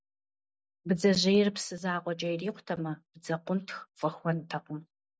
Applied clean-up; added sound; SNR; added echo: none; none; none; none.